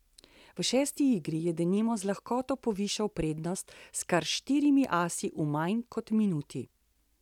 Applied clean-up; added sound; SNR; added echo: none; none; none; none.